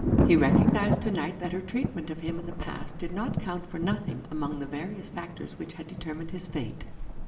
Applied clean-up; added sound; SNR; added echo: none; Thunder; -1 dB; reverberation time 2.0 s.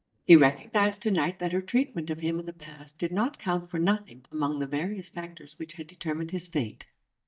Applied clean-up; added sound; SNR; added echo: neural mask model DeepFilterNet 3.